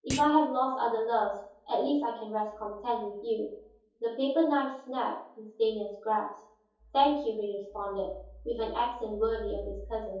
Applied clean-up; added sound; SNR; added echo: none; Thump, thud; 13 dB; reverberation time 0.6 s.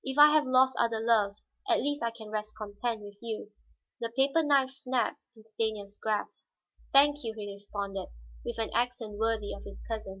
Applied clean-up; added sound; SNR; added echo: none; none; none; none.